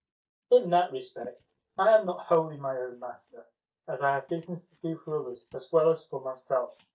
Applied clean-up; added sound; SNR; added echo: neural mask model DeepFilterNet 3.